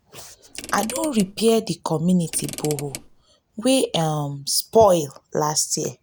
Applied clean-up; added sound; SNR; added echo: none; Mechanisms / Car; 14 dB; none.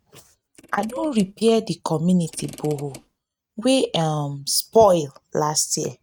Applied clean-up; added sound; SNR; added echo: neural mask model RNNoise.